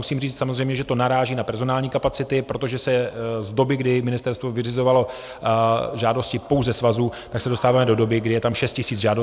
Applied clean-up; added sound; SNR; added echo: none; none; none; none.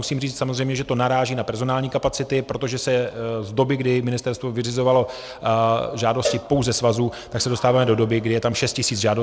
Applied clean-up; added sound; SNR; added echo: none; Cowbell; 12 dB; none.